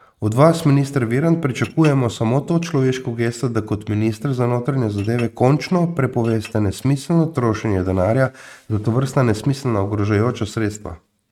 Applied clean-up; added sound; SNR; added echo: neural mask model RNNoise.